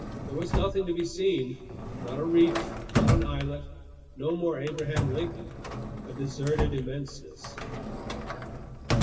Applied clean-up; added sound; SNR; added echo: none; Drawer open or close; 1 dB; reverberation time 1.9 s.